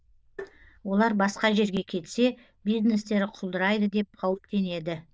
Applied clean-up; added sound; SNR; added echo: neural diffusion model UNIVERSE++.